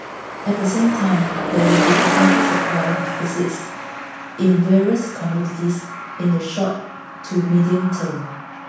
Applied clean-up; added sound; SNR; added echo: none; Truck; 4 dB; reverberation time 0.7 s.